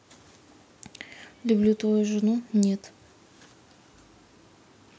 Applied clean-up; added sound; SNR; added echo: none; none; none; none.